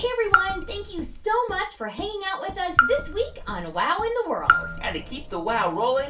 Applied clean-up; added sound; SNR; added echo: none; Raindrop / Drip; 0 dB; reverberation time 0.3 s.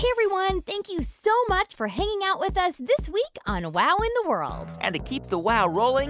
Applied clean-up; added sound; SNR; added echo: none; none; none; none.